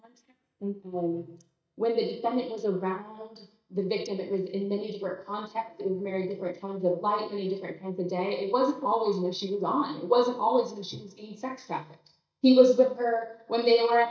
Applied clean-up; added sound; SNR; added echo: neural mask model DeepFilterNet 3.